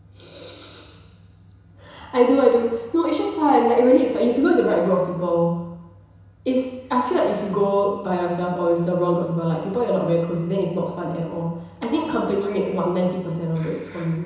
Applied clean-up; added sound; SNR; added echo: none; none; none; reverberation time 1.0 s.